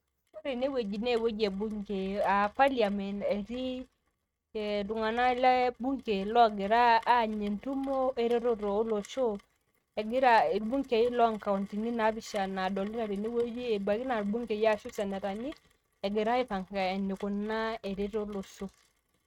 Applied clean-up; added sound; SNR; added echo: neural mask model RNNoise.